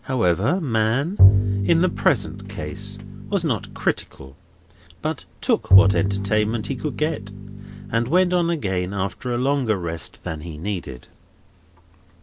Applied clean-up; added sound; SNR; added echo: none; Bowed string instrument; -2 dB; none.